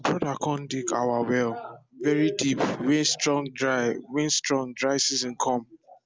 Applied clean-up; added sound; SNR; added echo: none; none; none; none.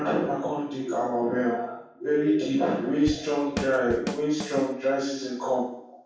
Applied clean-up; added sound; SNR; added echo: none; Drum / Drum kit; 8 dB; reverberation time 0.7 s.